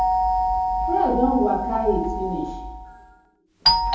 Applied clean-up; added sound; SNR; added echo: none; Doorbell; -3 dB; reverberation time 0.7 s.